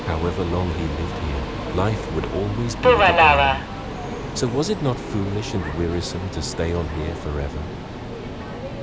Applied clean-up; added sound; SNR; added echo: none; Subway, metro, underground; -2 dB; none.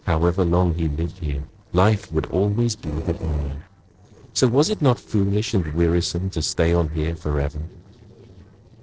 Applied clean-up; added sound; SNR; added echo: neural separator model SepFormer DNS4.